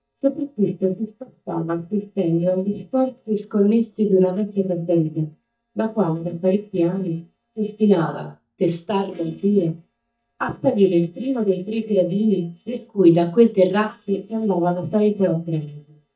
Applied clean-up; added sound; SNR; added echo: neural mask model DeepFilterNet 3.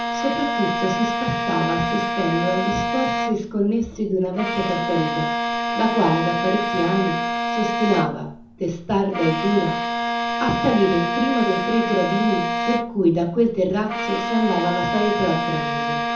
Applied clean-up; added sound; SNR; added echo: none; Bowed string instrument; 2 dB; reverberation time 0.6 s.